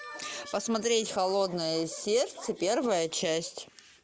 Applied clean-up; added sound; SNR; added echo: none; none; none; none.